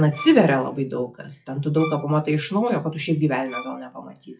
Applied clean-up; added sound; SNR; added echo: classical method WPE with log-MMSE.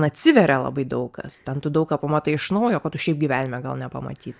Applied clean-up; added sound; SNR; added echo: none; none; none; none.